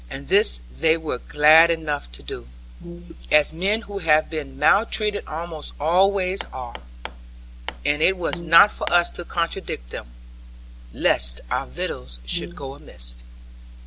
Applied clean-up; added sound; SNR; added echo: none; Hammer + Brass instrument; 14 dB; none.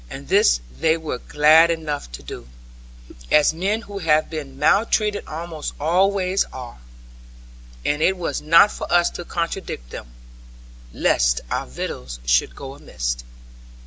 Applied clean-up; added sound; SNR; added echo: none; none; none; none.